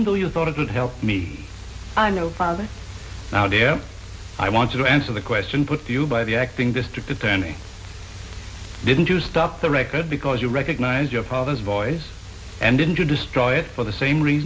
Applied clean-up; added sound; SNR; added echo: none; none; none; none.